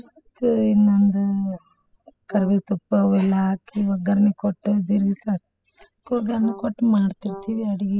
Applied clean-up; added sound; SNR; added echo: classical method spectral subtraction.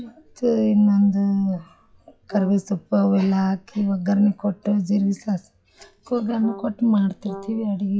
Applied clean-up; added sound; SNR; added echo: classical method log-MMSE.